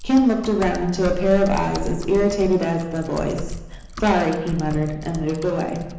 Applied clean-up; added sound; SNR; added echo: none; Typing; 10 dB; reverberation time 1.0 s.